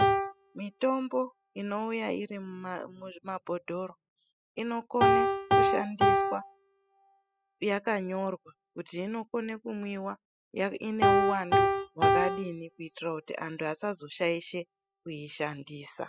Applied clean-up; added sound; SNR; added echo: classical method spectral subtraction.